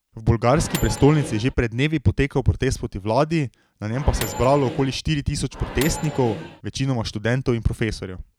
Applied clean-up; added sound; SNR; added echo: none; Microwave oven; 11 dB; none.